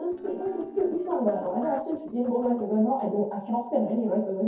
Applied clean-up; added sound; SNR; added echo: neural separator model SepFormer DNS4.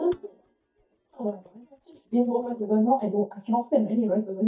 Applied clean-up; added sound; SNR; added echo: neural mask model DeepFilterNet 3.